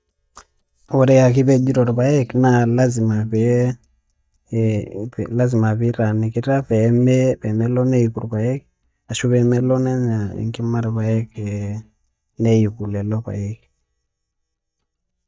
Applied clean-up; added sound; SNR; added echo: neural mask model DeepFilterNet 3.